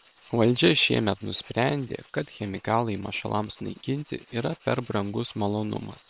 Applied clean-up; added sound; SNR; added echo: neural separator model SepFormer WHAM!.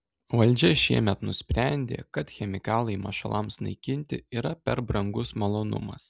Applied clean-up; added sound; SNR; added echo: none; none; none; none.